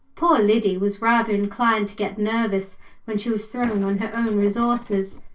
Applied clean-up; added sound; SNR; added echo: neural separator model SepFormer DNS4.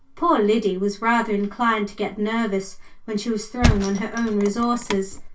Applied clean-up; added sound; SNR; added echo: none; Thump, thud; 2 dB; reverberation time 0.1 s.